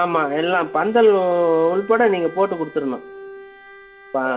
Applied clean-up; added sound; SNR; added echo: none; Bowed string instrument; 19 dB; reverberation time 0.4 s.